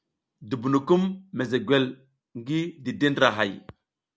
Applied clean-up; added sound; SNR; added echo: none; none; none; none.